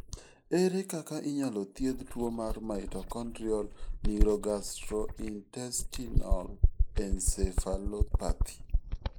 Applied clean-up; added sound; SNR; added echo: neural mask model Resemble Enhance denoiser.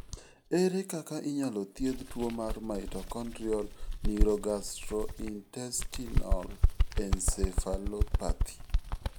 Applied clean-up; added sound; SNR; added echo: none; Bird; -3 dB; none.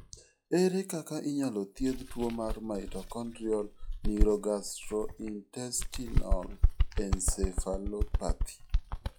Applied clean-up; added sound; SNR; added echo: classical method log-MMSE.